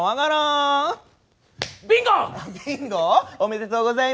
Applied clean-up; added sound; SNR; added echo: none; none; none; none.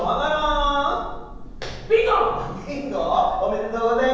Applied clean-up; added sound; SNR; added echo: none; Thunder / Rain; 12 dB; reverberation time 1.1 s.